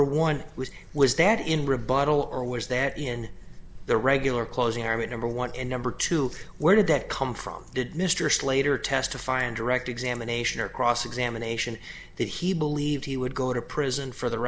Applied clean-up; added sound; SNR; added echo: none; none; none; none.